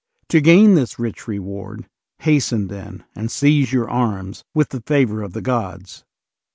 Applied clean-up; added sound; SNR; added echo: none; none; none; none.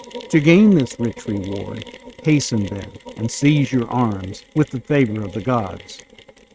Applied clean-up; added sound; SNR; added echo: neural mask model RNNoise.